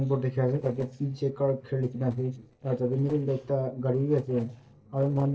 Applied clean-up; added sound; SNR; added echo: neural separator model SepFormer DNS4.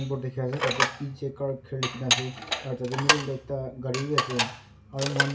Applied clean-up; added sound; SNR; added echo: none; Dishes, pots, and pans; -1 dB; reverberation time 0.2 s.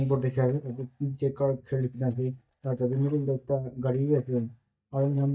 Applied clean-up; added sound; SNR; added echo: neural mask model DeepFilterNet 3.